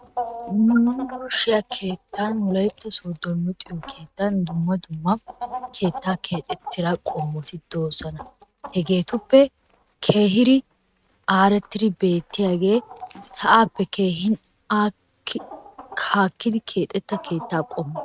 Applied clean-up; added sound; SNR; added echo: neural mask model RNNoise.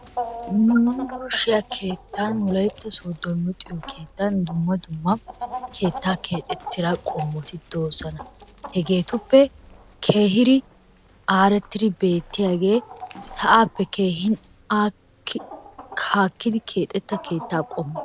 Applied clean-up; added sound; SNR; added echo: none; Chicken, rooster; 15 dB; none.